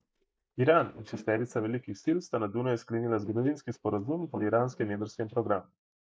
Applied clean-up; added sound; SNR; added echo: neural mask model DeepFilterNet 3.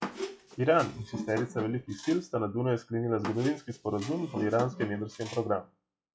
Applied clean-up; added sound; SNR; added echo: classical method log-MMSE.